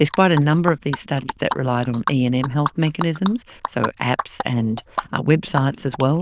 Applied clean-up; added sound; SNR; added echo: neural diffusion model UNIVERSE++.